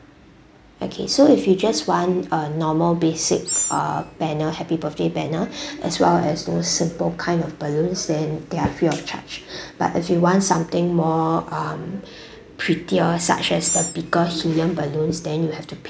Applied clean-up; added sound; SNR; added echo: none; Animal; 6 dB; none.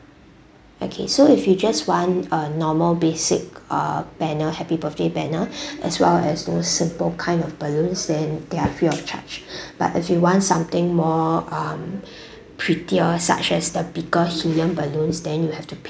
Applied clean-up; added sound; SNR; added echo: none; none; none; none.